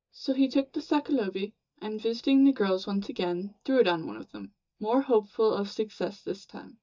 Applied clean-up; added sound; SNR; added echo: neural mask model DeepFilterNet 3.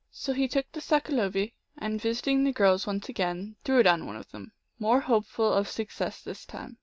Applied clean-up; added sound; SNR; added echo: none; none; none; none.